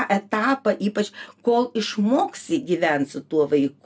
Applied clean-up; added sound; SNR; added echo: none; none; none; none.